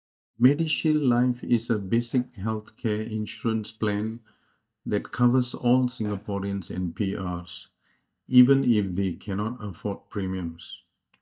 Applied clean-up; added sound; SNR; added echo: neural mask model DeepFilterNet 3.